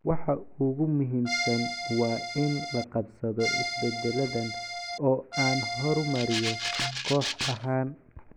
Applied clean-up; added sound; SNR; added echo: none; Rattle (instrument) + Accordion; 3 dB; none.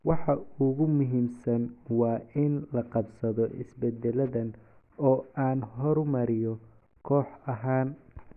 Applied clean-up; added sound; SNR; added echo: none; none; none; none.